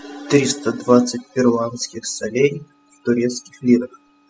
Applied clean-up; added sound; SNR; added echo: classical method spectral subtraction.